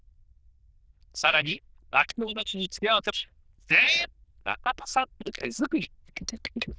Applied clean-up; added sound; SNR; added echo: neural diffusion model UNIVERSE++.